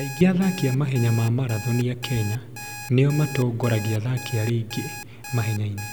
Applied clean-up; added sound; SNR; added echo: none; Alarm; 14 dB; none.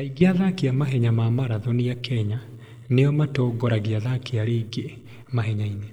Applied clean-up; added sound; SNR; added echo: neural mask model Resemble Enhance denoiser.